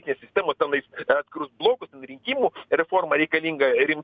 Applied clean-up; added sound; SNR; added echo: none; none; none; none.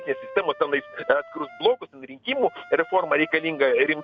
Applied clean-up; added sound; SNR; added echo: none; Wind instrument, woodwind instrument; 19 dB; none.